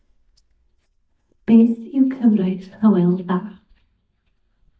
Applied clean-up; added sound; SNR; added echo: neural mask model DeepFilterNet 3.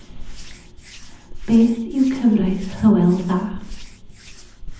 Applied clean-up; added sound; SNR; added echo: none; Hands; 13 dB; reverberation time 0.8 s.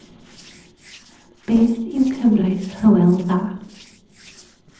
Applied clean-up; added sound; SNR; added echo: neural separator model SepFormer DNS4.